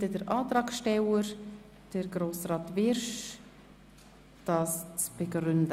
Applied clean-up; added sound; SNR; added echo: none; none; none; none.